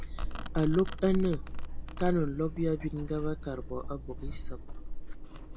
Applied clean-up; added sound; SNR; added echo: none; Domestic sounds, home sounds; 2 dB; none.